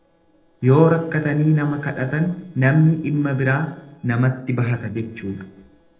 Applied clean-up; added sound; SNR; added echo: neural separator model SepFormer DNS4.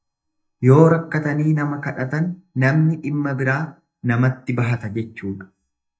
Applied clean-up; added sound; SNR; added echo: neural mask model DeepFilterNet 3.